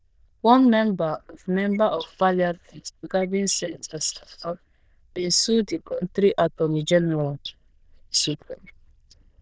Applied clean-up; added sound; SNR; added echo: neural diffusion model UNIVERSE++.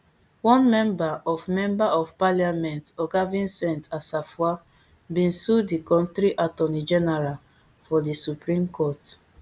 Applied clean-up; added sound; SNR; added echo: none; none; none; none.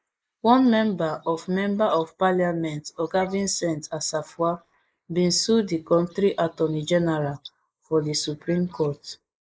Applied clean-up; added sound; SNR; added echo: neural mask model Resemble Enhance denoiser.